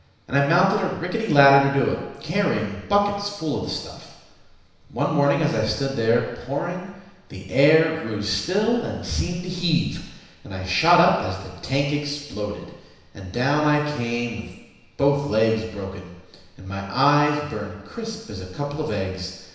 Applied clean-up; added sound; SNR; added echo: none; none; none; reverberation time 1.0 s.